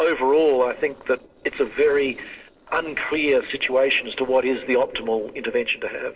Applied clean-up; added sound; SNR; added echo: neural separator model SepFormer DNS4.